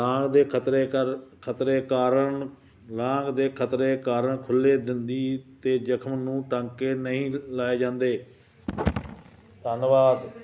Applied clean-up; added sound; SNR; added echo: none; none; none; none.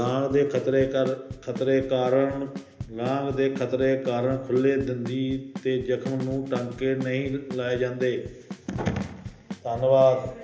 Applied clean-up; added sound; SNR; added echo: none; Bass drum / Snare drum / Drum kit; 14 dB; reverberation time 0.8 s.